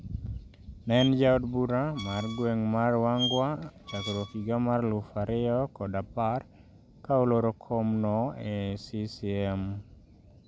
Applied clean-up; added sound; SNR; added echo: none; Squeak; 11 dB; none.